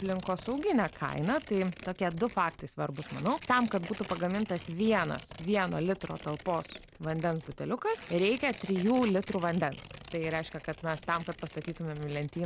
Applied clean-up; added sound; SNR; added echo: none; Tearing; 17 dB; none.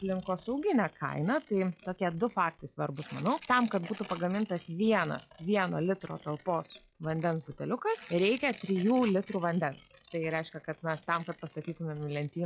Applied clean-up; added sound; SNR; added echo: classical method log-MMSE.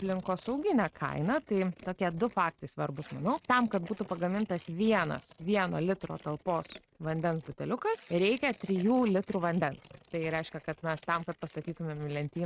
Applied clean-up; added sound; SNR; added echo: neural mask model RNNoise.